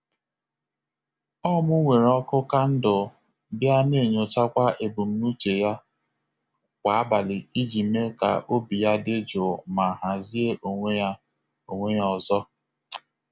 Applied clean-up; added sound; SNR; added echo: none; none; none; none.